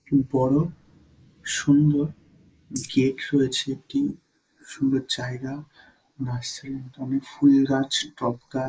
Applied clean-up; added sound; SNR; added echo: neural mask model Resemble Enhance denoiser.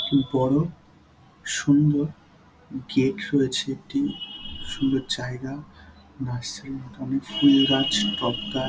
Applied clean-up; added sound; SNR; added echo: none; none; none; none.